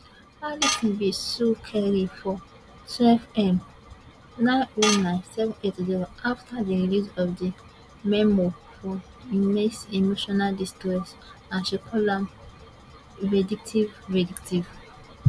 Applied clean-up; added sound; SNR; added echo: none; Tools; 3 dB; none.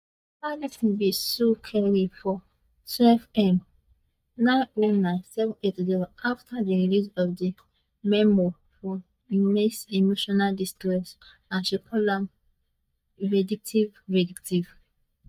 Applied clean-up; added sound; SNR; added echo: neural mask model DeepFilterNet 3.